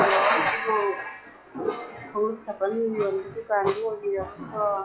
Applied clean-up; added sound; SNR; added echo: classical method log-MMSE.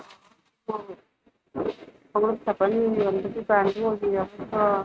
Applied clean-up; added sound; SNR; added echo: neural mask model RNNoise.